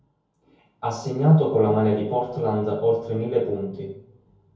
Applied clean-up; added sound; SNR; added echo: none; none; none; reverberation time 0.6 s.